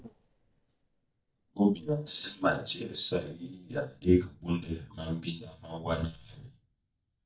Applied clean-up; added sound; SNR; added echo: neural mask model DeepFilterNet 3.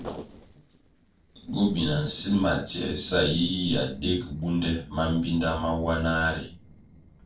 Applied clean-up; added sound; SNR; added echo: neural separator model SepFormer DNS4.